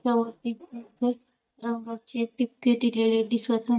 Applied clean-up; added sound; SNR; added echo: neural mask model DeepFilterNet 3.